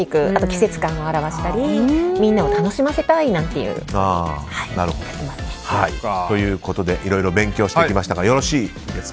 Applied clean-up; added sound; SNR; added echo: none; none; none; none.